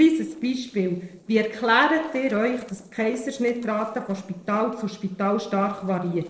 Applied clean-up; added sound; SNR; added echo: neural separator model SepFormer DNS4.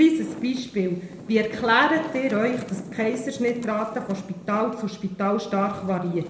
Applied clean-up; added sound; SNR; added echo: none; Wind; 17 dB; reverberation time 0.8 s.